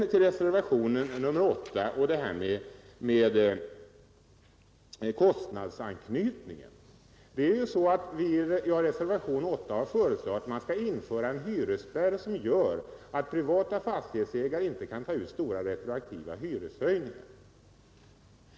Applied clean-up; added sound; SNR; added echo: none; none; none; none.